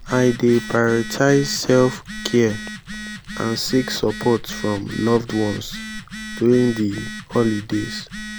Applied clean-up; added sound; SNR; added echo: none; Telephone; 12 dB; none.